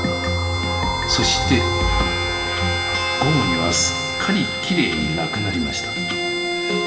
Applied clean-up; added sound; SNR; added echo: none; Bowed string instrument; 5 dB; reverberation time 2.1 s.